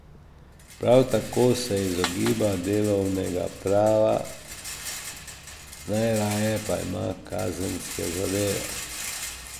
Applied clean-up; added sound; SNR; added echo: none; Rattle; 11 dB; none.